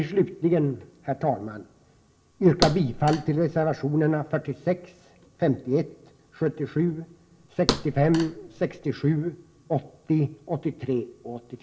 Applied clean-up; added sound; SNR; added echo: none; Thump, thud; 6 dB; reverberation time 0.4 s.